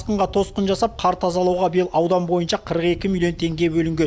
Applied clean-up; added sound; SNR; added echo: none; none; none; none.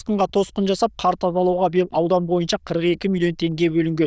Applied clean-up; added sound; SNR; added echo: neural diffusion model UNIVERSE++.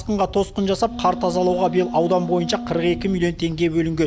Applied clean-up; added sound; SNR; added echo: none; Wind instrument, woodwind instrument; 11 dB; none.